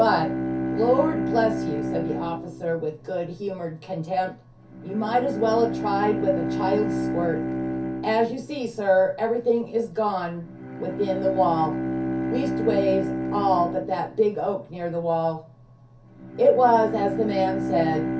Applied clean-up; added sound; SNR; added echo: none; Bowed string instrument; 5 dB; reverberation time 0.3 s.